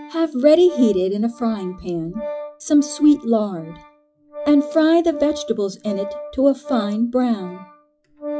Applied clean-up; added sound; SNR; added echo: classical method log-MMSE.